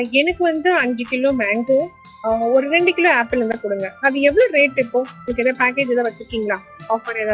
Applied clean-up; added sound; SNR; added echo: classical method log-MMSE.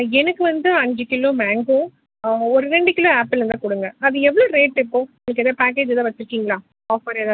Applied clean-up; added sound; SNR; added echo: none; none; none; none.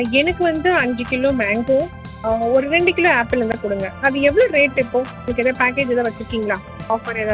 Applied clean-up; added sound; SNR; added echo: none; Organ; 15 dB; none.